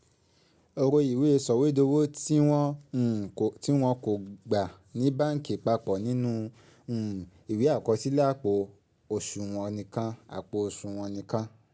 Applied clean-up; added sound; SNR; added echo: none; none; none; none.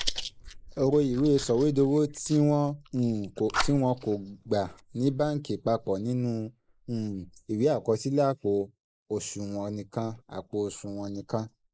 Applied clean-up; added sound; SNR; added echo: neural mask model Resemble Enhance denoiser.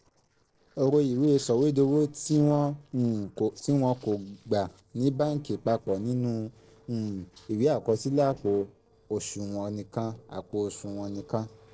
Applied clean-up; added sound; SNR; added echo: neural separator model SepFormer DNS4.